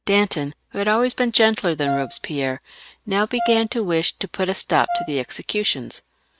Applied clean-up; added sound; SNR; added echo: neural mask model RNNoise.